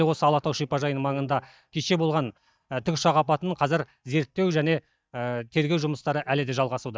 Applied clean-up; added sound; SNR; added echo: neural mask model DeepFilterNet 3.